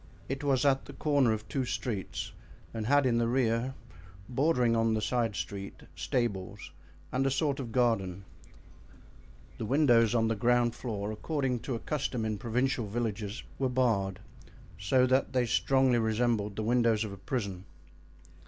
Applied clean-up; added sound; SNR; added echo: none; Vehicle; 19 dB; none.